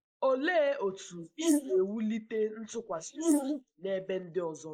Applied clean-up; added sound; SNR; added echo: neural mask model Resemble Enhance denoiser.